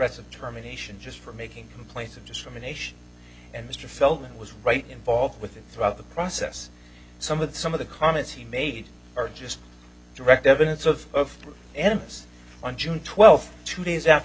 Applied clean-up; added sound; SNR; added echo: none; none; none; none.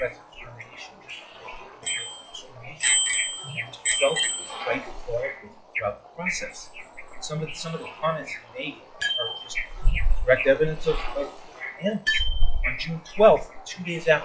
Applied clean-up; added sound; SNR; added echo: classical method log-MMSE.